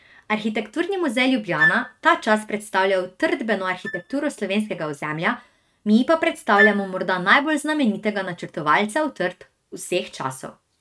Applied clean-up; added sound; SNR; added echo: neural mask model RNNoise.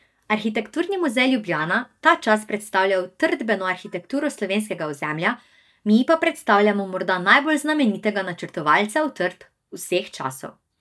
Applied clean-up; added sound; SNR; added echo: neural mask model DeepFilterNet 3.